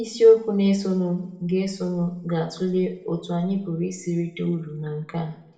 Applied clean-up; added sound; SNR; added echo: none; none; none; reverberation time 0.6 s.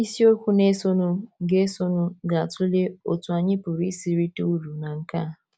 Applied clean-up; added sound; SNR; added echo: none; none; none; none.